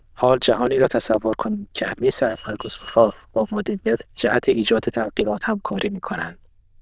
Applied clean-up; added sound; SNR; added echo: neural diffusion model UNIVERSE++.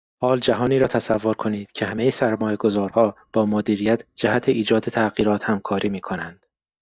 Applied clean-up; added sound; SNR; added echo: neural mask model DeepFilterNet 3.